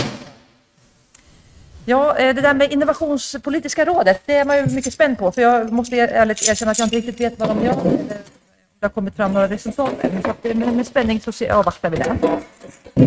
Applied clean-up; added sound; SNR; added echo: neural mask model RNNoise.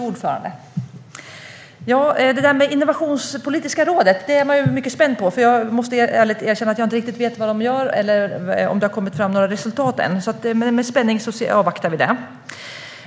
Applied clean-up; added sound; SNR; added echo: none; none; none; none.